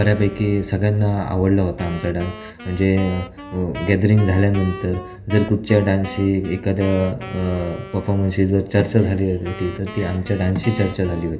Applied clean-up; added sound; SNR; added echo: none; Wind instrument, woodwind instrument; 17 dB; reverberation time 2.4 s.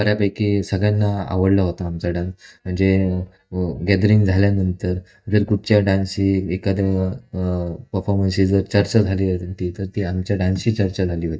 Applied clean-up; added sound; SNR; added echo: neural mask model DeepFilterNet 3.